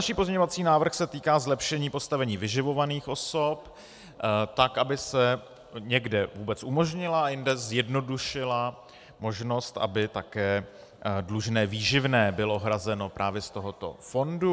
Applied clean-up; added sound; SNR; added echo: none; none; none; none.